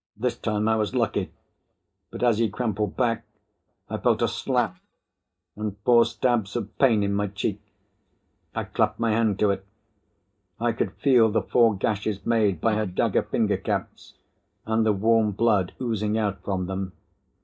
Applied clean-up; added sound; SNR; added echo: neural mask model DeepFilterNet 3.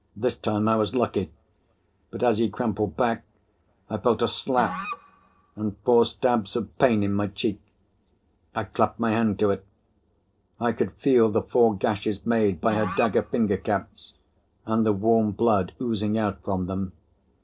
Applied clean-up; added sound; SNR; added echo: neural separator model SepFormer DNS4.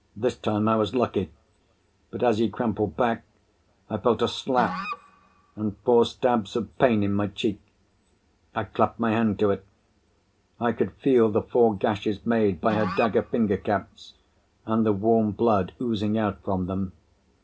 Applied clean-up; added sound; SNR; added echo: none; Musical instrument; 13 dB; reverberation time 0.3 s.